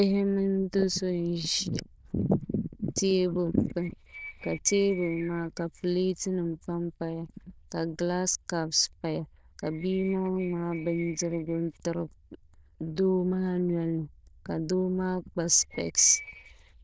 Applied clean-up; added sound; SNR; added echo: neural diffusion model UNIVERSE++.